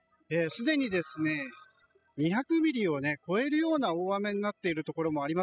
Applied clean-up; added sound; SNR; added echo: classical method spectral subtraction.